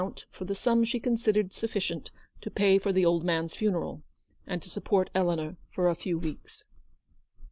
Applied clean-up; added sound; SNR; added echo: none; none; none; none.